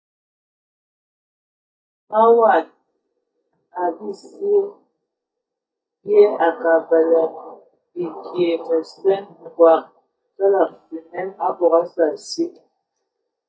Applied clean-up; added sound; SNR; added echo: neural mask model DeepFilterNet 3.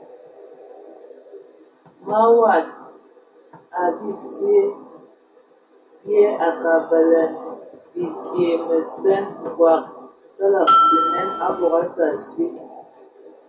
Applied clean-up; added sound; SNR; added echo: none; Bell; -4 dB; reverberation time 0.3 s.